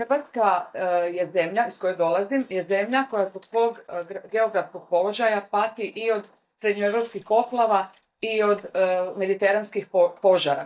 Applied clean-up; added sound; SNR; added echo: neural mask model DeepFilterNet 3.